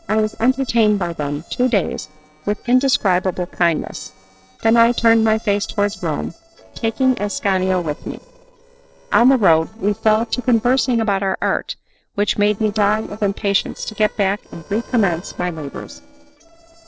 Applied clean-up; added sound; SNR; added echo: neural separator model SepFormer DNS4.